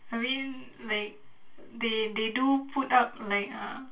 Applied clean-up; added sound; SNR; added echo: none; none; none; reverberation time 0.2 s.